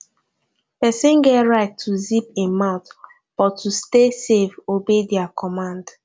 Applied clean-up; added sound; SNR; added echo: none; none; none; none.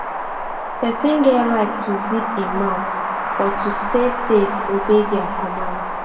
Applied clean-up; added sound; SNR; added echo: none; Wind; 3 dB; reverberation time 1.6 s.